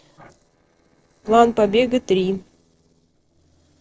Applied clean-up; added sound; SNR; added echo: neural separator model SepFormer DNS4.